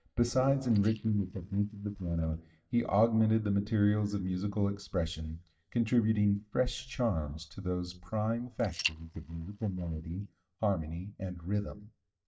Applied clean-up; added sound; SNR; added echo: neural mask model DeepFilterNet 3.